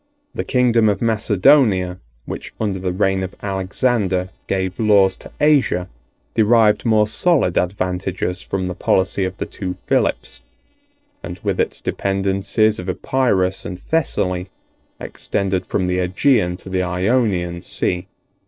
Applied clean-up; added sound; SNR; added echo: neural separator model SepFormer DNS4.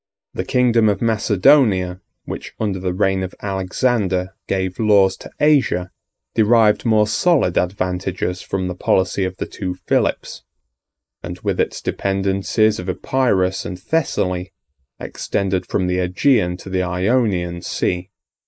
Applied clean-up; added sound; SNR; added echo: neural mask model Resemble Enhance denoiser.